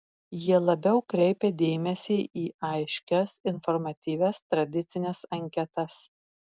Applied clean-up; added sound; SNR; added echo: none; none; none; none.